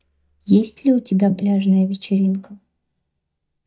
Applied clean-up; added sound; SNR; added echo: neural mask model DeepFilterNet 3.